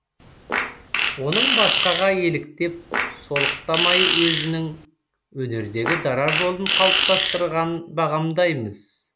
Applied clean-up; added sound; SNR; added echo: none; Fart; -1 dB; none.